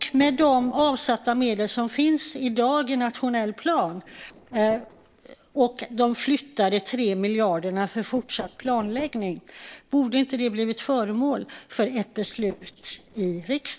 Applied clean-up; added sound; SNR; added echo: neural separator model SepFormer DNS4.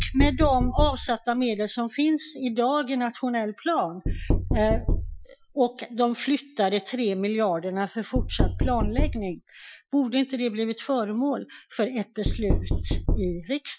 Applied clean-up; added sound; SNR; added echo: classical method Wiener filter.